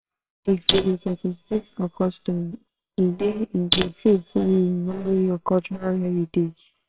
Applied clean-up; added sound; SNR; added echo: neural separator model SepFormer WHAMR!.